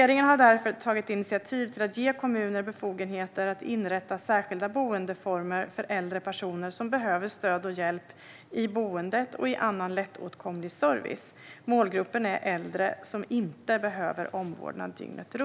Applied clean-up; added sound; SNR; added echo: none; none; none; none.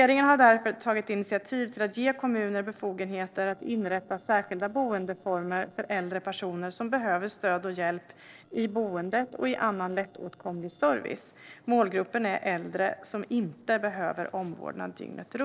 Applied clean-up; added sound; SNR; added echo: neural separator model SepFormer DNS4.